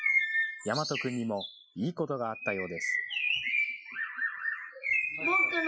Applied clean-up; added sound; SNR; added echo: classical method Wiener filter.